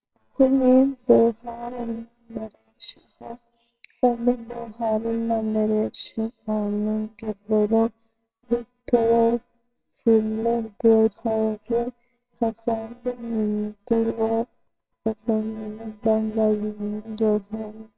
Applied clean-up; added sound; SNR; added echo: neural separator model SepFormer WHAMR!.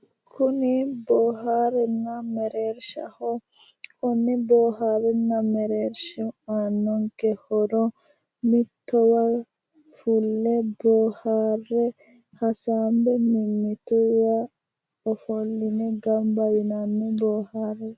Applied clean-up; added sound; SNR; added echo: none; none; none; none.